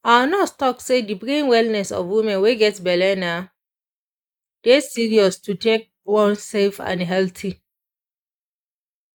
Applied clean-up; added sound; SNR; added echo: neural mask model Resemble Enhance denoiser.